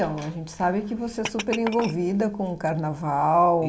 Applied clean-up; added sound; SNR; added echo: none; Glass; 14 dB; reverberation time 0.4 s.